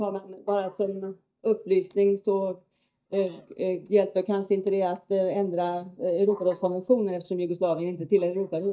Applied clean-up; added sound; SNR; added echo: neural mask model DeepFilterNet 3.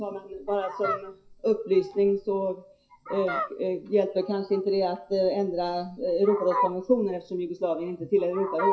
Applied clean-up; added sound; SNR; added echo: classical method WPE with log-MMSE.